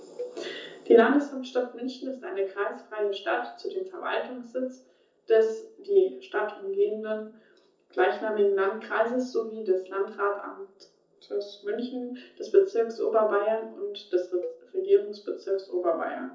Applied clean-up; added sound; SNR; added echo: neural separator model SepFormer DNS4.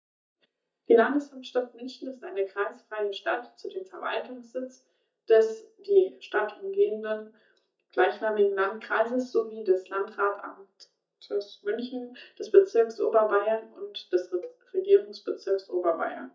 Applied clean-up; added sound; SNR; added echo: neural mask model DeepFilterNet 3.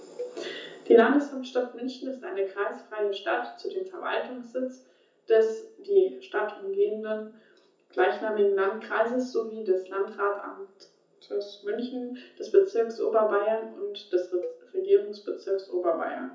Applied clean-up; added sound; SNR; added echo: none; Cowbell; 18 dB; reverberation time 0.6 s.